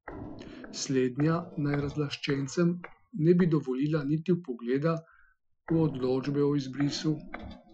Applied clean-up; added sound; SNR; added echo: classical method Wiener filter.